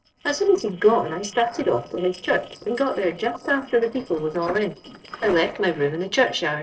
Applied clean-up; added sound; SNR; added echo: neural separator model SepFormer DNS4.